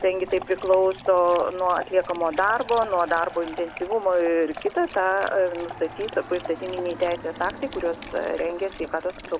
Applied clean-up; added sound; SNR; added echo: none; Dog + Aircraft; 14 dB; none.